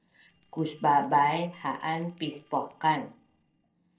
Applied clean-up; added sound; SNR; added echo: neural separator model SepFormer DNS4.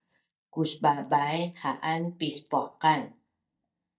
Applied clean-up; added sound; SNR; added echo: neural mask model DeepFilterNet 3.